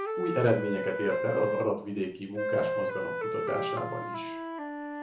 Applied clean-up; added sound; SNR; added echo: none; Wind instrument, woodwind instrument; 1 dB; reverberation time 0.7 s.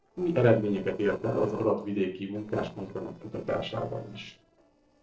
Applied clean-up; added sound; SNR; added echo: neural separator model SepFormer DNS4.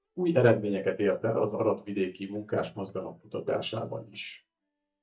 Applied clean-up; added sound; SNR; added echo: neural mask model DeepFilterNet 3.